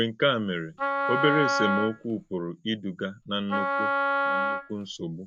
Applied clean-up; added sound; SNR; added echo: none; Wind instrument, woodwind instrument; -1 dB; none.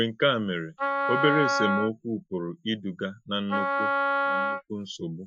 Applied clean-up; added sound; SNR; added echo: classical method Wiener filter.